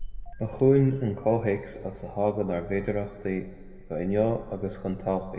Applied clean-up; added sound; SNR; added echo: none; Engine starting / Car; 15 dB; reverberation time 1.4 s.